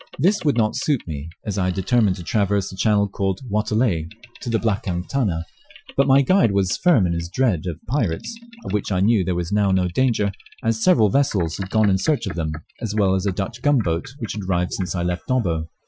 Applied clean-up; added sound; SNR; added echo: classical method Wiener filter.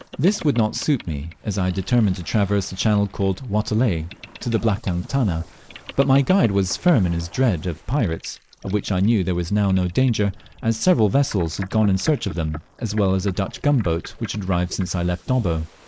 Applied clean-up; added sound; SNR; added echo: neural mask model Resemble Enhance denoiser.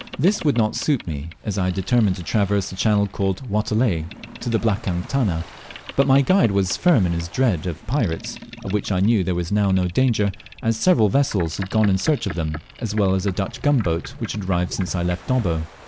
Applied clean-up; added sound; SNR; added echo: none; Boat, Water vehicle; 18 dB; none.